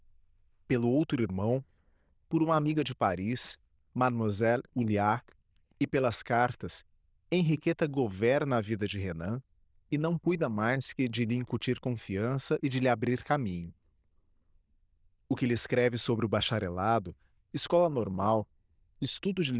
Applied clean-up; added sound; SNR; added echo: neural diffusion model UNIVERSE++.